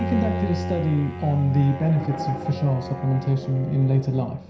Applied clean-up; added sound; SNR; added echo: none; Bowed string instrument; 7 dB; reverberation time 0.5 s.